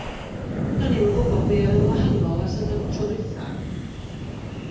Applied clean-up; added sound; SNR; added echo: none; Wind; -4 dB; reverberation time 0.8 s.